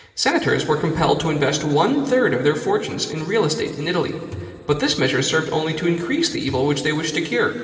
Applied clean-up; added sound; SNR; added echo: none; Thump, thud; 19 dB; reverberation time 2.6 s.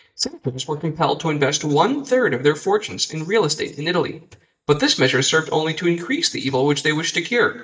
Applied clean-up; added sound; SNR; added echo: neural mask model DeepFilterNet 3.